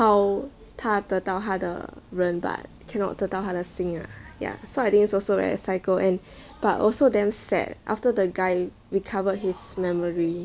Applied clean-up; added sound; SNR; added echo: none; none; none; none.